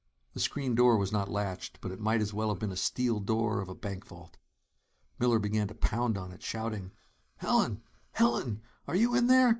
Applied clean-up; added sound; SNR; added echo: neural mask model Resemble Enhance denoiser.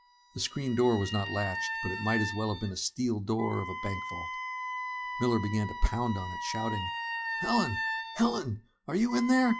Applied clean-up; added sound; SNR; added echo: classical method log-MMSE.